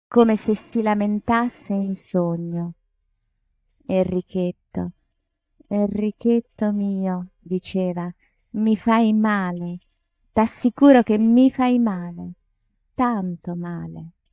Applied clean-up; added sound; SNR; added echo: neural mask model DeepFilterNet 3.